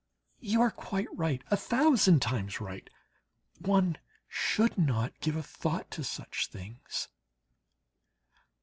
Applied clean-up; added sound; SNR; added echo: none; none; none; none.